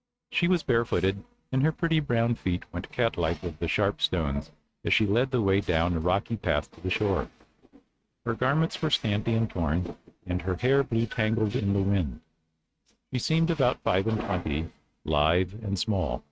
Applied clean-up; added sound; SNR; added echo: neural mask model RNNoise.